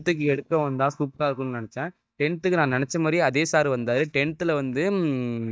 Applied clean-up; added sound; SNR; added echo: neural mask model DeepFilterNet 3.